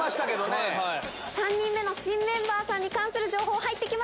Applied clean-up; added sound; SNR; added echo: none; none; none; none.